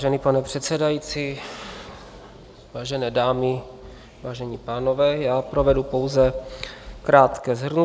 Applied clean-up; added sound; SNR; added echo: none; none; none; none.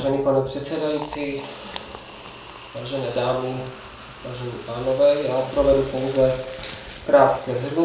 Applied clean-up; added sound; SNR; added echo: none; Liquid; 17 dB; reverberation time 0.4 s.